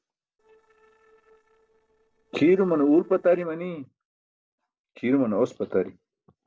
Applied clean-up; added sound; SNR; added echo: neural separator model SepFormer DNS4.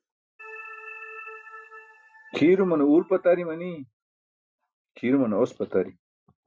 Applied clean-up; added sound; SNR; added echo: classical method Wiener filter.